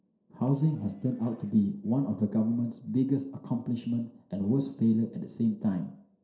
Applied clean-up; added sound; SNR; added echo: neural separator model SepFormer DNS4.